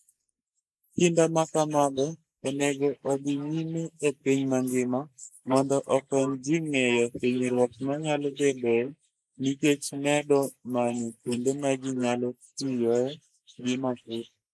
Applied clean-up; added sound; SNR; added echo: neural mask model Resemble Enhance denoiser.